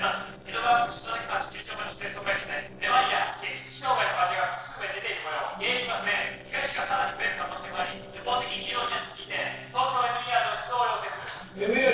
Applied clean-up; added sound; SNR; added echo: neural separator model SepFormer DNS4.